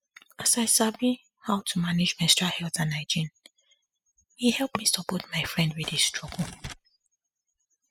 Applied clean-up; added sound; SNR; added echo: classical method spectral subtraction.